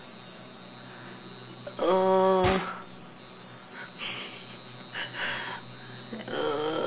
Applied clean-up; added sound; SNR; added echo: none; Gunshot, gunfire; 9 dB; reverberation time 0.3 s.